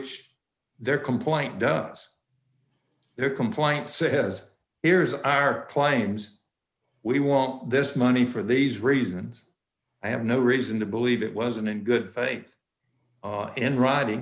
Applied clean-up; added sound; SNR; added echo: none; none; none; none.